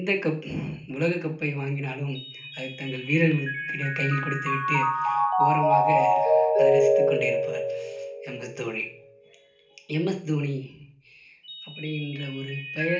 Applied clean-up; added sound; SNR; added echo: none; Mallet percussion; -3 dB; reverberation time 0.4 s.